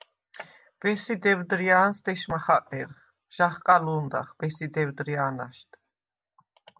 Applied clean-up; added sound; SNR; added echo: none; none; none; none.